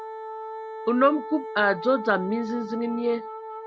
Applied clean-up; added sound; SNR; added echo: none; Wind instrument, woodwind instrument; 10 dB; none.